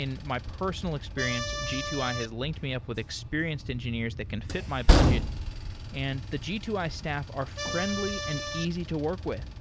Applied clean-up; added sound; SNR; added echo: none; Accordion + Train; -3 dB; none.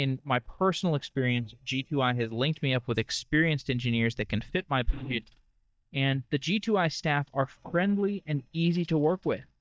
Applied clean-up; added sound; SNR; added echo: neural mask model DeepFilterNet 3.